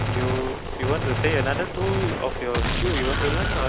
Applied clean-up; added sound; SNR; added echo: none; Gunshot, gunfire; -2 dB; none.